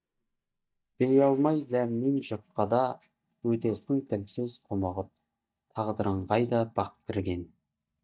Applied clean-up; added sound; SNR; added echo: neural mask model DeepFilterNet 3.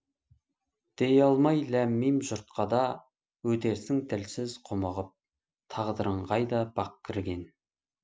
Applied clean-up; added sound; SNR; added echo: none; none; none; none.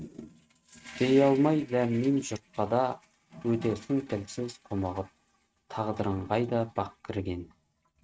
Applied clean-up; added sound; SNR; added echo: neural mask model RNNoise.